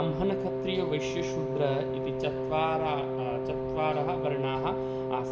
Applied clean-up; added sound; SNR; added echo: none; Wind instrument, woodwind instrument; 0 dB; reverberation time 1.9 s.